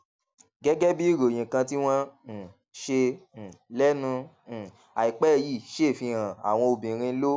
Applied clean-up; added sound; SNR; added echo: none; none; none; none.